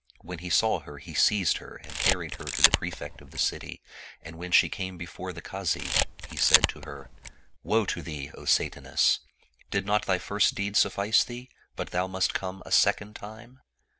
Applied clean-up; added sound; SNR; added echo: none; Camera; -1 dB; none.